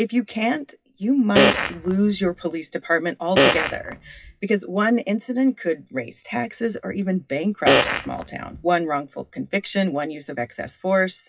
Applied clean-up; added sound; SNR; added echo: classical method WPE with log-MMSE.